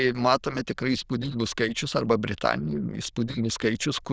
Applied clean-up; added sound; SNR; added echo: neural diffusion model UNIVERSE++.